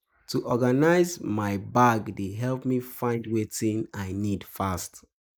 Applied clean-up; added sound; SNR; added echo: neural mask model Resemble Enhance denoiser.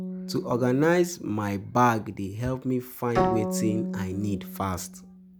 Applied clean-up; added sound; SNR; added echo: none; Bowed string instrument; 6 dB; none.